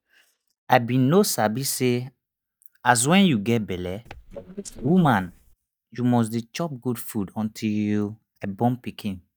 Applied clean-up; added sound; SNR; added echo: neural mask model DeepFilterNet 3.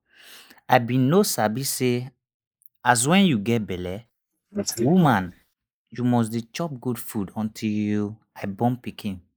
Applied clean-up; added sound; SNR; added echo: neural mask model Resemble Enhance denoiser.